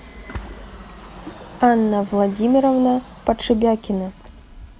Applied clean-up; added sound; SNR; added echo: none; Fixed-wing aircraft, airplane + Splash, splatter; 19 dB; none.